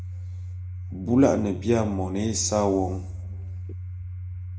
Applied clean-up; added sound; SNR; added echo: none; Domestic sounds, home sounds; 8 dB; reverberation time 1.0 s.